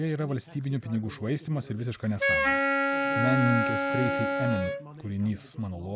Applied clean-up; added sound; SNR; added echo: none; Wind instrument, woodwind instrument; -2 dB; none.